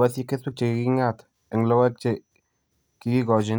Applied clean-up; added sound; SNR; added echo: none; none; none; none.